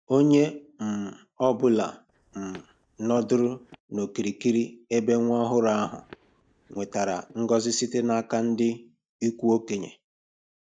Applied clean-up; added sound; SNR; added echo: neural mask model DeepFilterNet 3.